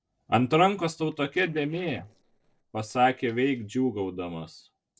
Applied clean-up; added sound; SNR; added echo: neural separator model SepFormer DNS4.